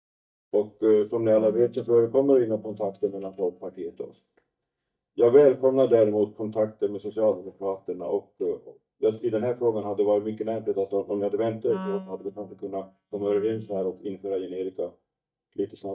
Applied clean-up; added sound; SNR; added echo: neural mask model DeepFilterNet 3.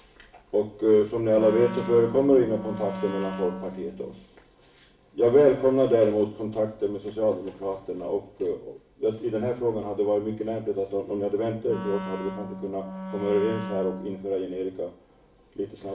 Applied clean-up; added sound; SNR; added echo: none; Wind instrument, woodwind instrument; 10 dB; reverberation time 0.3 s.